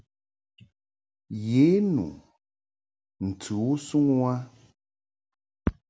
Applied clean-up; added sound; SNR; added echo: none; none; none; none.